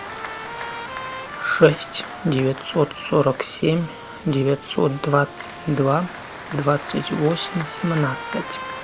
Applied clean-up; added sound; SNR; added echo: none; Applause + Trumpet; 12 dB; none.